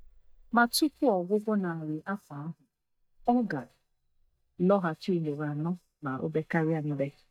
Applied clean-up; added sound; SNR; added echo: neural mask model DeepFilterNet 3.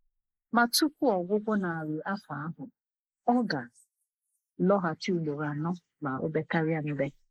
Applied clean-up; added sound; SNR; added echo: neural mask model Resemble Enhance denoiser.